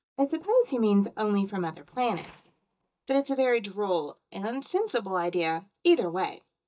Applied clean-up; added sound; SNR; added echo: neural mask model DeepFilterNet 3.